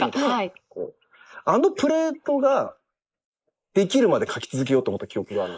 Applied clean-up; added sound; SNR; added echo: neural mask model Resemble Enhance denoiser.